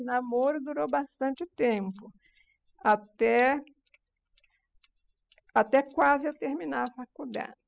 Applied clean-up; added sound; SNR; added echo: classical method spectral subtraction.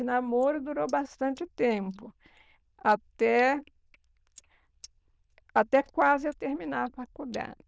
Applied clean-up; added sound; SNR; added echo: neural diffusion model UNIVERSE++.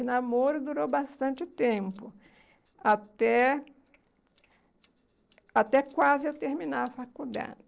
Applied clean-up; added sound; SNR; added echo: neural separator model SepFormer DNS4.